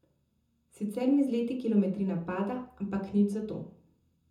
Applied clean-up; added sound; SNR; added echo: none; none; none; reverberation time 0.5 s.